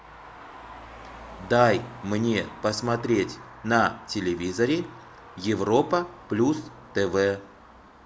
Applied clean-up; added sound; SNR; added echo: none; Traffic noise, roadway noise; 19 dB; none.